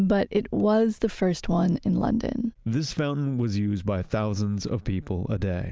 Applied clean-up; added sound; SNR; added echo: none; none; none; none.